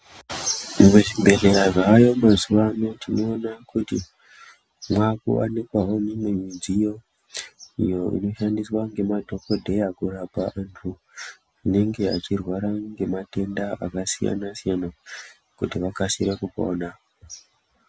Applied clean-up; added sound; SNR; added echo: none; none; none; none.